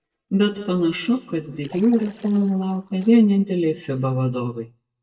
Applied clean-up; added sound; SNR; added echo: neural mask model DeepFilterNet 3.